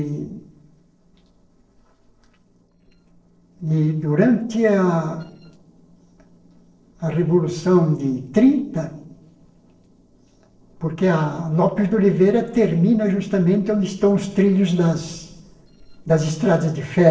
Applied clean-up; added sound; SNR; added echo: neural separator model SepFormer DNS4.